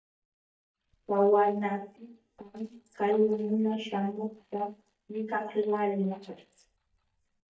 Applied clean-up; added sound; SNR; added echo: neural mask model DeepFilterNet 3.